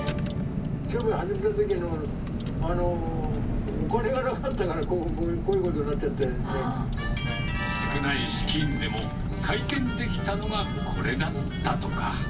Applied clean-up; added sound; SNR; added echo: none; Car; -1 dB; reverberation time 0.2 s.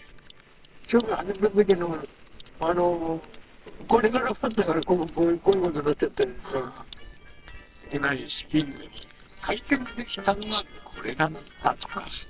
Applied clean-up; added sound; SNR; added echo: neural separator model SepFormer WHAMR!.